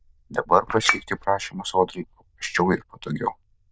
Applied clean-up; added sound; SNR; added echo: neural diffusion model UNIVERSE++.